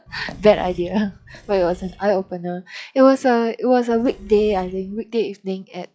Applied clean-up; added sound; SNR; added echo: classical method log-MMSE.